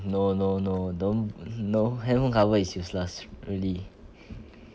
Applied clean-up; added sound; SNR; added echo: none; none; none; none.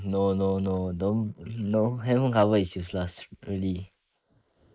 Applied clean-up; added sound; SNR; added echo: neural mask model Resemble Enhance denoiser.